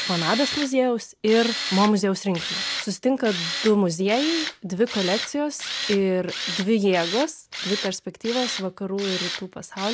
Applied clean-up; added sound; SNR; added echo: none; Tools; 7 dB; none.